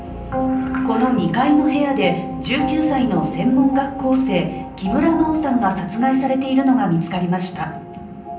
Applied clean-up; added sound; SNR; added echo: none; none; none; reverberation time 0.6 s.